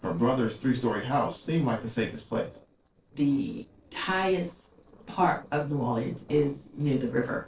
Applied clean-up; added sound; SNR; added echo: neural separator model SepFormer DNS4.